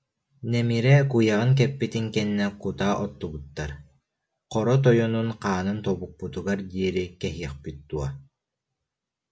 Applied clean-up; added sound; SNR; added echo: none; none; none; none.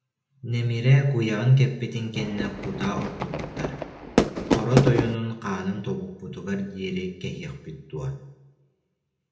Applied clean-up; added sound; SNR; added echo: none; Fireworks; 0 dB; reverberation time 0.8 s.